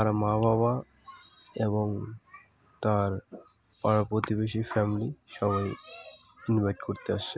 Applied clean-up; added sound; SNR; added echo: none; none; none; none.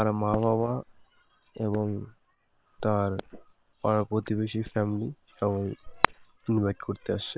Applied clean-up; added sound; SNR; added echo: neural separator model SepFormer WHAM!.